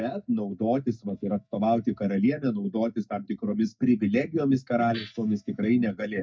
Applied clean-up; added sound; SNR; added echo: neural mask model DeepFilterNet 3.